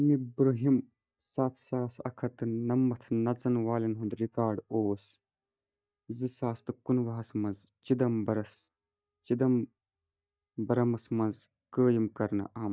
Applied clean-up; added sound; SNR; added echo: neural mask model DeepFilterNet 3.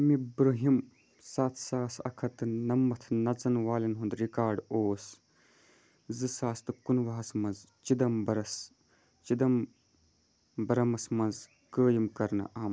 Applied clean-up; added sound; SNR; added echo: none; none; none; none.